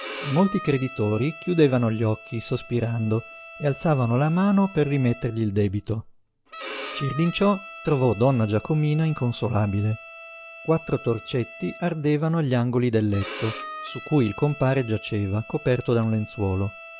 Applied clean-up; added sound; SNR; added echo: none; Bowed string instrument; 16 dB; none.